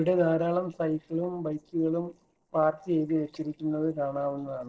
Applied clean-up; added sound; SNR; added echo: neural separator model SepFormer DNS4.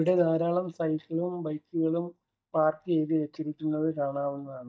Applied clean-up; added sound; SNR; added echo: neural mask model DeepFilterNet 3.